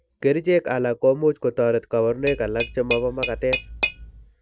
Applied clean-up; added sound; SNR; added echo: none; Tap / Glass; 6 dB; none.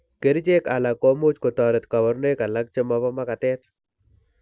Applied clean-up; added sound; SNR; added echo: none; none; none; none.